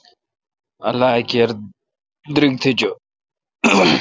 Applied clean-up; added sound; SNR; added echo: none; none; none; none.